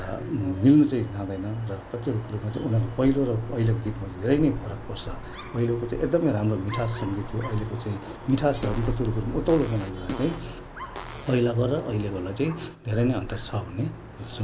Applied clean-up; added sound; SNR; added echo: none; Fart + Dog; 12 dB; none.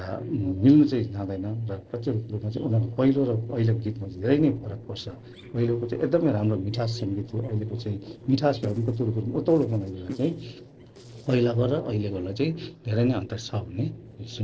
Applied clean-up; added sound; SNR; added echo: neural separator model SepFormer DNS4.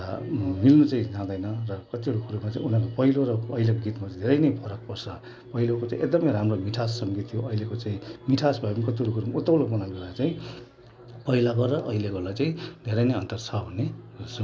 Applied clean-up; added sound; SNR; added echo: none; none; none; none.